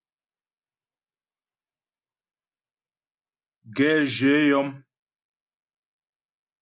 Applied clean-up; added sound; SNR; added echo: none; none; none; none.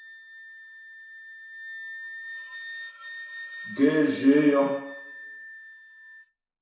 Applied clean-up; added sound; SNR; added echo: none; Wind instrument, woodwind instrument; 14 dB; reverberation time 0.7 s.